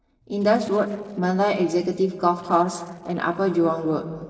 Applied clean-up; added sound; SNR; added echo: neural separator model SepFormer DNS4.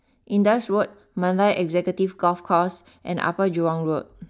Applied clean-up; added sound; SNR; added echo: none; none; none; none.